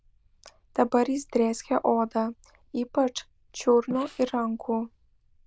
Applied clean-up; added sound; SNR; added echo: neural diffusion model UNIVERSE++.